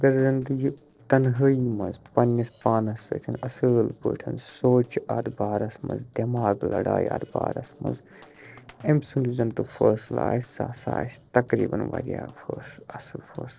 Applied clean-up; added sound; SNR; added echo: neural separator model SepFormer DNS4.